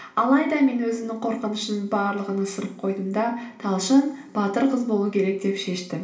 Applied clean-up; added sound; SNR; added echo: none; none; none; reverberation time 0.6 s.